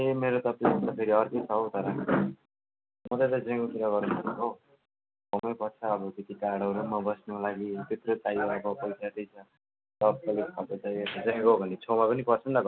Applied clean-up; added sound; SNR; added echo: none; none; none; none.